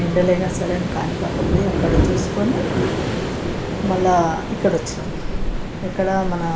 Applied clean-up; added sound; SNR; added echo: none; Waves, surf; 0 dB; reverberation time 0.4 s.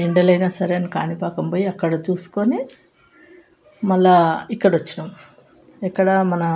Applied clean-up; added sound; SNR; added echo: none; none; none; none.